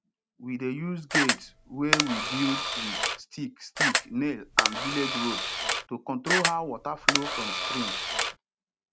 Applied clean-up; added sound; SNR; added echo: none; Camera; -4 dB; none.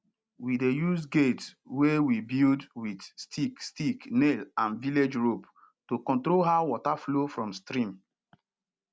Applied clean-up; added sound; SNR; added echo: none; none; none; none.